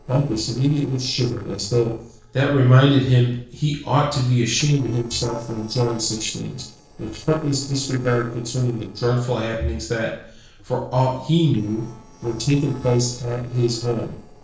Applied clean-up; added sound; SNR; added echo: neural separator model SepFormer DNS4.